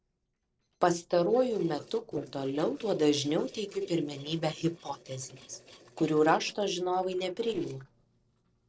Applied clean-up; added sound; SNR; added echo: neural separator model SepFormer DNS4.